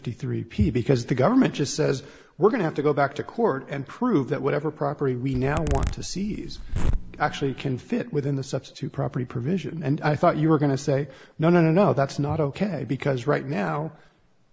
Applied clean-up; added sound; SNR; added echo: none; Zipper (clothing); 3 dB; none.